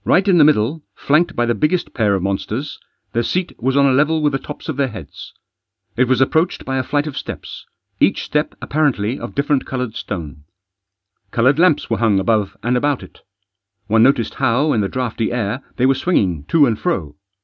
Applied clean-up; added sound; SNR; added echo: none; none; none; none.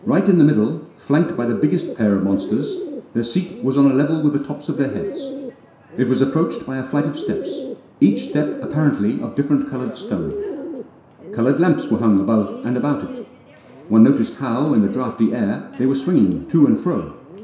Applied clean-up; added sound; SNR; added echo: none; Bird; 12 dB; reverberation time 0.7 s.